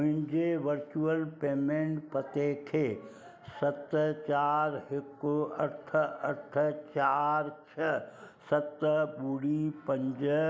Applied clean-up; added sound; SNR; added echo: none; none; none; none.